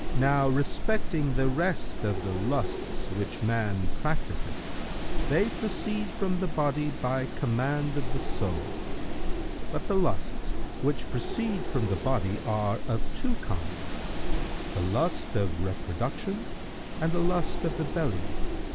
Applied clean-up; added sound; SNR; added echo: none; Wind; -3 dB; none.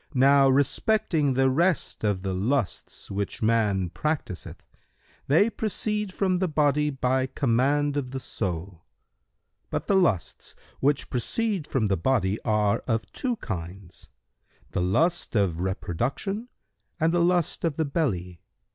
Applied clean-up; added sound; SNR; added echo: none; none; none; none.